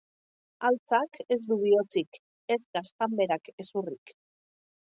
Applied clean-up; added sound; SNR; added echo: none; none; none; none.